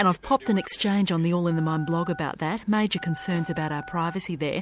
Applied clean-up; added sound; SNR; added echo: none; Telephone; 18 dB; none.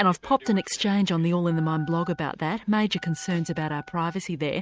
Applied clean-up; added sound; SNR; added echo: neural mask model RNNoise.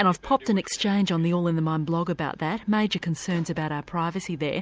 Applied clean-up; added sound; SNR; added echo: none; none; none; none.